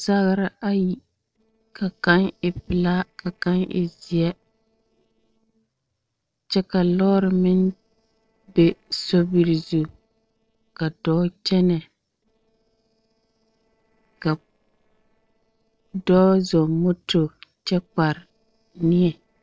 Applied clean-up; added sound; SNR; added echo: neural separator model SepFormer DNS4.